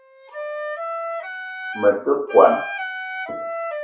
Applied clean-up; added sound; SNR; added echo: classical method WPE with log-MMSE.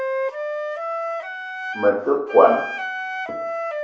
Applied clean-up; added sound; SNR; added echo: none; Wind instrument, woodwind instrument; 5 dB; reverberation time 0.6 s.